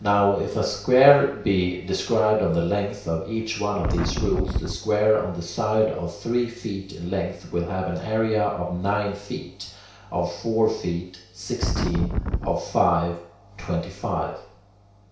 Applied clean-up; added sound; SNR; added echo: none; Wind; 1 dB; reverberation time 0.6 s.